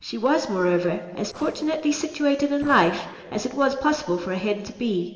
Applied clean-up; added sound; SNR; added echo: neural separator model SepFormer DNS4.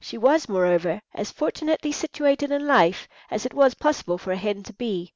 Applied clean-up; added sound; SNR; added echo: none; none; none; none.